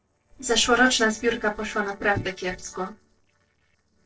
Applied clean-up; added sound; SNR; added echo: neural separator model SepFormer DNS4.